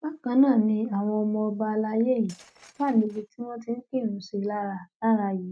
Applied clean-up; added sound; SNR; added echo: neural mask model RNNoise.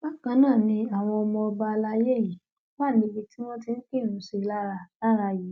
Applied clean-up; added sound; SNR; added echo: none; none; none; none.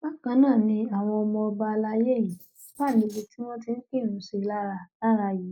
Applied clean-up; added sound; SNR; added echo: neural mask model Resemble Enhance denoiser.